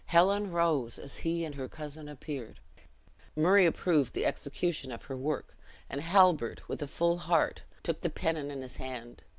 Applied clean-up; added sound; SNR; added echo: none; none; none; none.